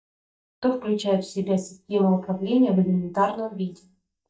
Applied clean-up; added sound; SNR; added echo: neural mask model DeepFilterNet 3.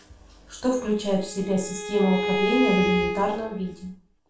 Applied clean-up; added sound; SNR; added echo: none; Bowed string instrument; 3 dB; reverberation time 0.4 s.